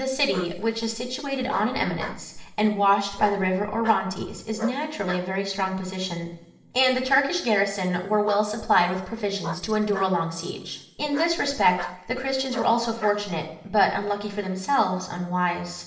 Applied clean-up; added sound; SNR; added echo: none; Bark; 16 dB; reverberation time 0.8 s.